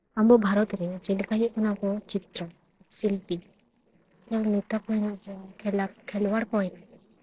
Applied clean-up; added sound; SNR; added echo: neural separator model SepFormer DNS4.